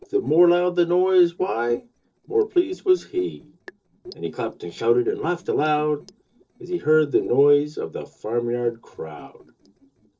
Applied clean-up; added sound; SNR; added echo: neural separator model SepFormer DNS4.